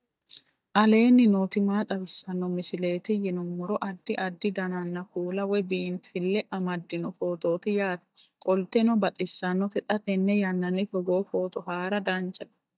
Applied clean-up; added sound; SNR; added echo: neural mask model DeepFilterNet 3.